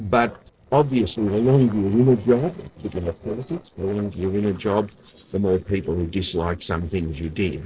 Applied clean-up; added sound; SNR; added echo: neural separator model SepFormer DNS4.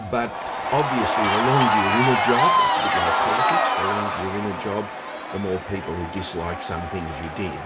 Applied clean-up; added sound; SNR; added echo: none; Crowd / Cheering; -4 dB; reverberation time 0.2 s.